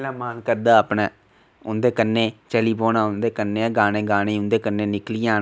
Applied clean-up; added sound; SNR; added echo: none; none; none; none.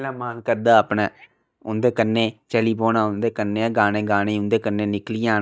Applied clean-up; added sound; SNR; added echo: neural mask model DeepFilterNet 3.